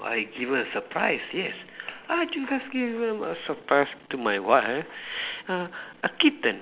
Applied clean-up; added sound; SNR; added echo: none; none; none; none.